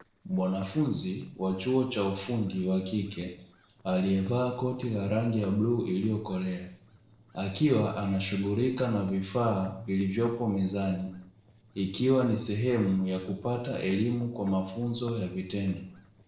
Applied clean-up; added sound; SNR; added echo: neural separator model SepFormer DNS4.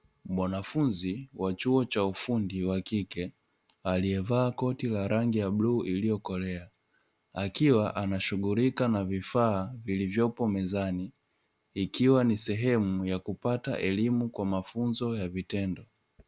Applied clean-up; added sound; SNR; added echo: none; none; none; none.